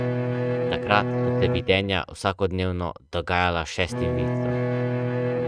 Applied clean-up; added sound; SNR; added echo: neural mask model RNNoise.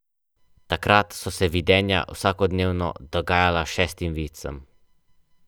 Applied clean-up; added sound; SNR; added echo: none; none; none; none.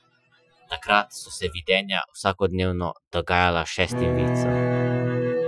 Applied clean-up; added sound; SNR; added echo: classical method Wiener filter.